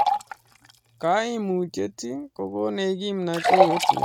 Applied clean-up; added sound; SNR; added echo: neural mask model RNNoise.